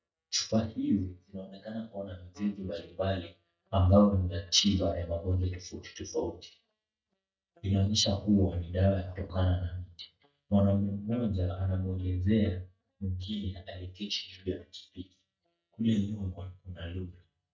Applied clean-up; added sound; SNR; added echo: neural mask model DeepFilterNet 3.